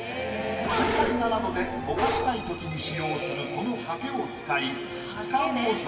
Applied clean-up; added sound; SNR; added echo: none; Bark; 2 dB; reverberation time 2.9 s.